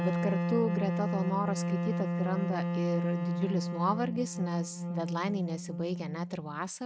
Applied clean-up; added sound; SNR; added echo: neural mask model RNNoise.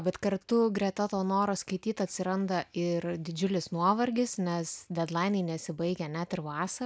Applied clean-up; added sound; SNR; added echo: none; none; none; none.